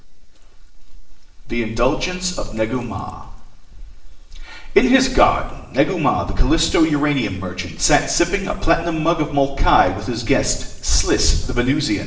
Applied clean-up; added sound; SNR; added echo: neural separator model SepFormer DNS4.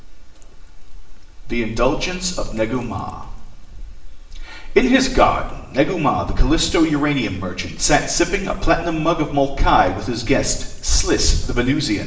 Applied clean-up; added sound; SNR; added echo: none; Dog; 16 dB; reverberation time 0.9 s.